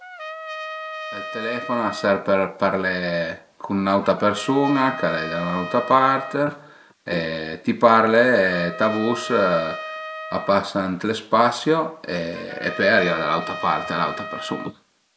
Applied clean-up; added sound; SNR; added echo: none; Trumpet; 13 dB; none.